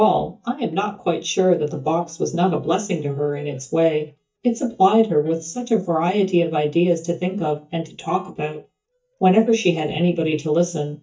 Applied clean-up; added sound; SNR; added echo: neural mask model DeepFilterNet 3.